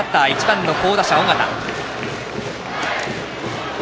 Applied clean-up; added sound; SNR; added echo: none; none; none; none.